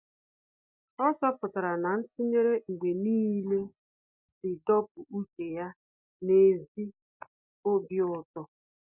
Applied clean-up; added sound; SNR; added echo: neural mask model DeepFilterNet 3.